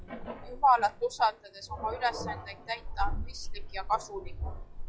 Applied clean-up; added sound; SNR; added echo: classical method log-MMSE.